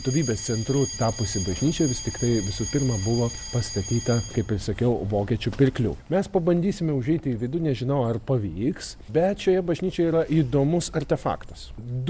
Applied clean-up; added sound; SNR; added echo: none; Alarm; 15 dB; none.